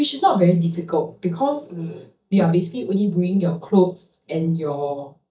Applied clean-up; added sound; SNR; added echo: neural mask model DeepFilterNet 3.